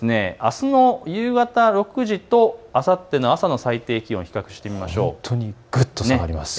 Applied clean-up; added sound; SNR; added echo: none; none; none; none.